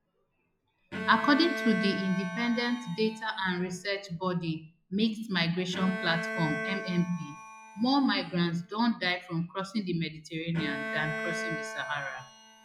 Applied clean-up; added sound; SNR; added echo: classical method log-MMSE.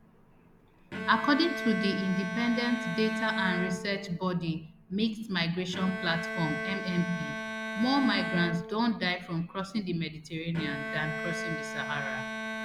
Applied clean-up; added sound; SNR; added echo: none; Bowed string instrument; 6 dB; none.